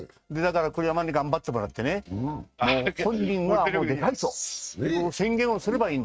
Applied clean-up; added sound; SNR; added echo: neural mask model RNNoise.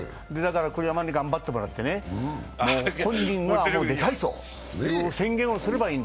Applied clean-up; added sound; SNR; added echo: none; Fart; 15 dB; none.